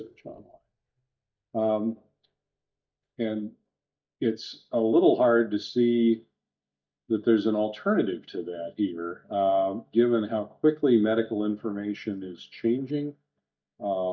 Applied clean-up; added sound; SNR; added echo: neural mask model DeepFilterNet 3.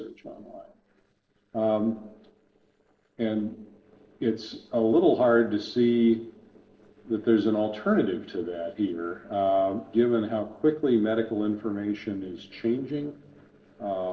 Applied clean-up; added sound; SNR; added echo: neural separator model SepFormer DNS4.